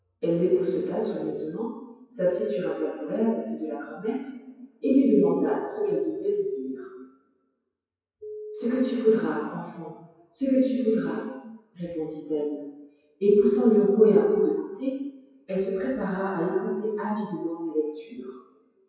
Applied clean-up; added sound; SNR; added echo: classical method WPE with log-MMSE.